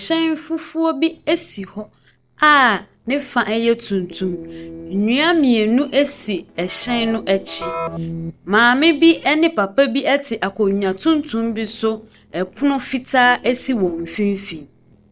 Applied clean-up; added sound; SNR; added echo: neural separator model SepFormer DNS4.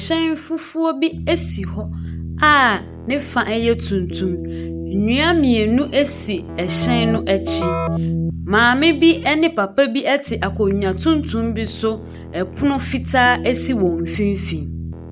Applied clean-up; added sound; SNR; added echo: none; Keyboard (musical); 7 dB; none.